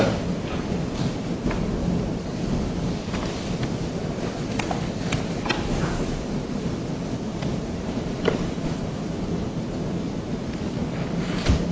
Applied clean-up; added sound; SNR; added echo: none; none; none; none.